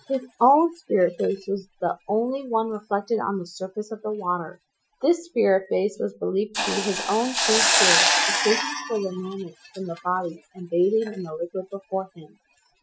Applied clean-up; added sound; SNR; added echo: classical method Wiener filter.